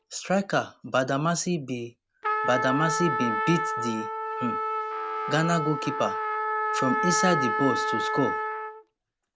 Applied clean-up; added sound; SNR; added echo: none; Trumpet; 1 dB; none.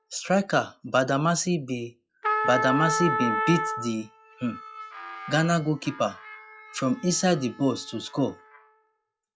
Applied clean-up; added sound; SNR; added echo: classical method log-MMSE.